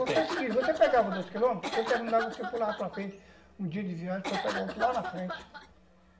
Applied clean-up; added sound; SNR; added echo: none; Cough; 7 dB; reverberation time 2.0 s.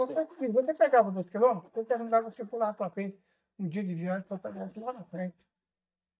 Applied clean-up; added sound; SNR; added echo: neural mask model DeepFilterNet 3.